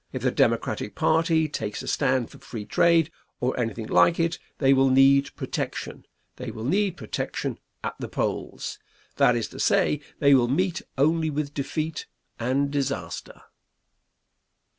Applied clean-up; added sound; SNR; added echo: none; none; none; none.